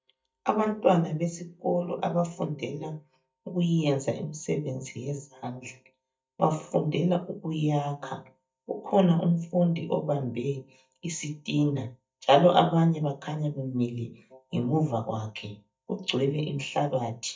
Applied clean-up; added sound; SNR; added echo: neural mask model DeepFilterNet 3.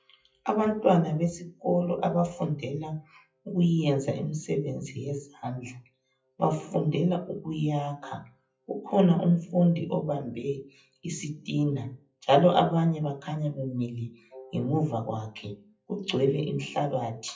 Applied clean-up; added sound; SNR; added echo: classical method WPE with log-MMSE.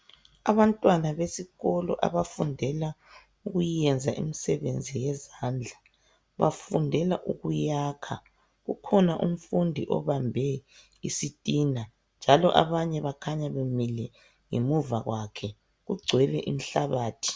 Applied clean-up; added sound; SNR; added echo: none; none; none; none.